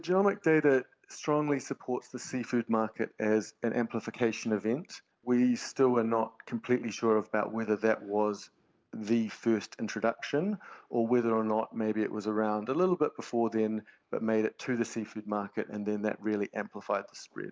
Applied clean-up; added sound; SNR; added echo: none; none; none; none.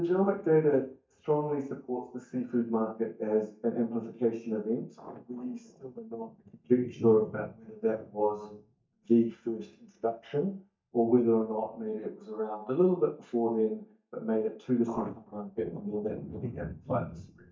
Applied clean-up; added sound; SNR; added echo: neural mask model DeepFilterNet 3.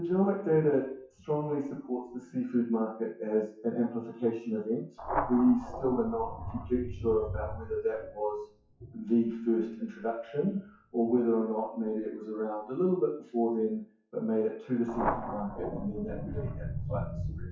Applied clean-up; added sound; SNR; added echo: classical method WPE with log-MMSE.